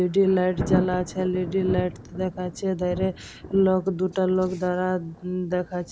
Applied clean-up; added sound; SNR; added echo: none; Thunder; 9 dB; none.